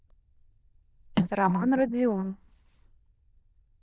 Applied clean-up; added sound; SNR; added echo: neural diffusion model UNIVERSE++.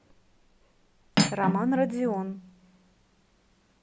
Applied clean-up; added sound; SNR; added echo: none; Cutlery, silverware; 0 dB; none.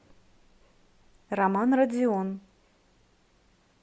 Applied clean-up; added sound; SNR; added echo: none; none; none; none.